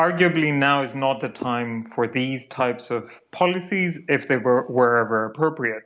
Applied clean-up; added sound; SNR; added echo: none; none; none; none.